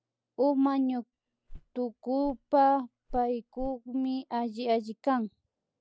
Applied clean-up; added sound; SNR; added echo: none; Walk, footsteps; 18 dB; none.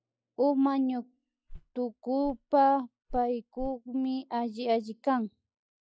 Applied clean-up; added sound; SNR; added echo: classical method log-MMSE.